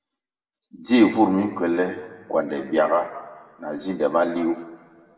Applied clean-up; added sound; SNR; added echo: none; none; none; reverberation time 1.5 s.